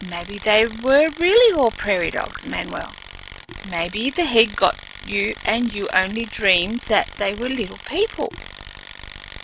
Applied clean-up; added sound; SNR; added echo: none; Tools; 13 dB; none.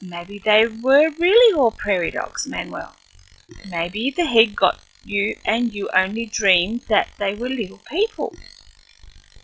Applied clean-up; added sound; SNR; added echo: classical method log-MMSE.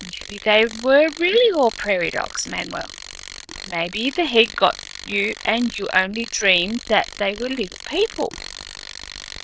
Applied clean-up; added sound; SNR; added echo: neural diffusion model UNIVERSE++.